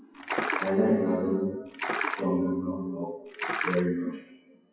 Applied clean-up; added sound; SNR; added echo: classical method WPE with log-MMSE.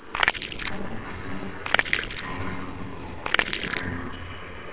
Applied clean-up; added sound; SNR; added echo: neural separator model SepFormer WHAMR!.